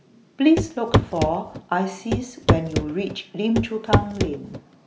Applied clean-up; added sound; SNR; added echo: none; Walk, footsteps / Run / Wood; -1 dB; none.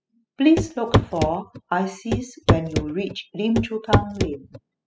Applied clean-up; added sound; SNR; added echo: classical method spectral subtraction.